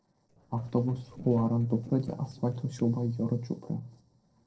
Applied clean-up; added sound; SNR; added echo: neural separator model SepFormer DNS4.